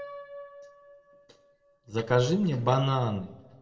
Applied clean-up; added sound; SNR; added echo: neural separator model SepFormer DNS4.